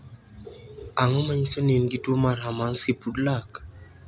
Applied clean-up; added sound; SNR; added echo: none; none; none; none.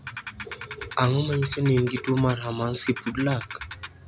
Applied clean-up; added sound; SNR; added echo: none; Ratchet, pawl; 13 dB; none.